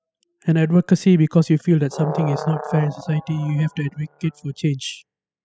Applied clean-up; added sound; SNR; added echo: classical method spectral subtraction.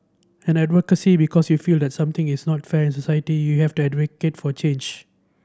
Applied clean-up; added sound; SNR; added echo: none; none; none; none.